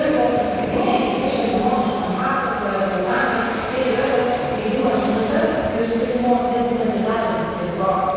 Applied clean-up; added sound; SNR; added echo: none; Waves, surf; 11 dB; reverberation time 2.2 s.